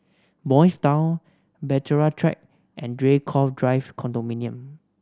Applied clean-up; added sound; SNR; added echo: none; none; none; none.